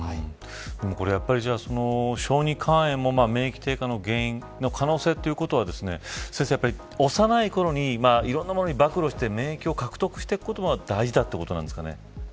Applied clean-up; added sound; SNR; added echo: none; none; none; none.